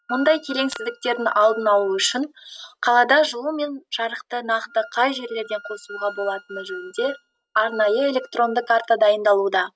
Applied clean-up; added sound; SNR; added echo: neural mask model RNNoise.